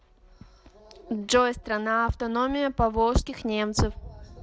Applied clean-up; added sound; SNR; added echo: none; none; none; none.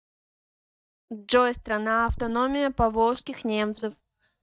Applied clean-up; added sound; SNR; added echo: neural mask model DeepFilterNet 3.